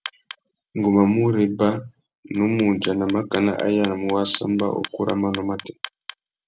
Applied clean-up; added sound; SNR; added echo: none; Clock; 16 dB; none.